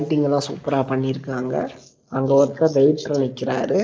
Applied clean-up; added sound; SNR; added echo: neural mask model Resemble Enhance denoiser.